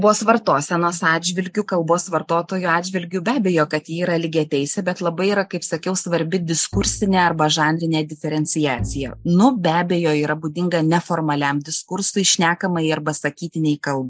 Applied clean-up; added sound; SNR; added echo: none; Bowed string instrument; 13 dB; none.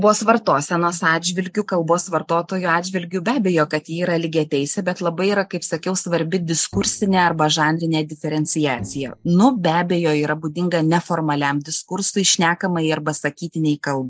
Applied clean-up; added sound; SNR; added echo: neural separator model SepFormer DNS4.